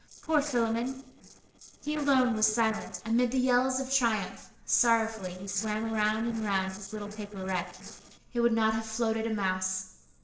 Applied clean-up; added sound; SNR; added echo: neural separator model SepFormer DNS4.